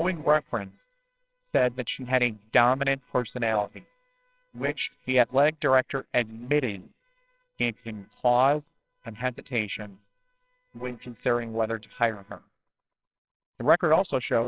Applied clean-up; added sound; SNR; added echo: neural separator model SepFormer WHAMR!.